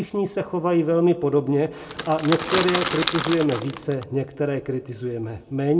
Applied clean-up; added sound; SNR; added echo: none; Crackle / Crushing; 5 dB; reverberation time 1.1 s.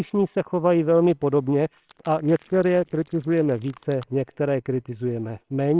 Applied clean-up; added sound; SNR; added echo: neural separator model SepFormer WHAMR!.